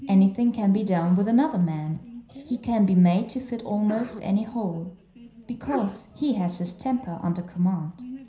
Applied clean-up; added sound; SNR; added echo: none; Sneeze; 18 dB; reverberation time 0.5 s.